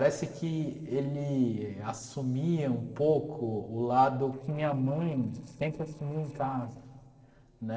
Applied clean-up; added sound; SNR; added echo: neural separator model SepFormer DNS4.